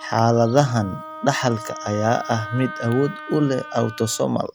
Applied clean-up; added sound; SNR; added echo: none; Wind instrument, woodwind instrument; 14 dB; none.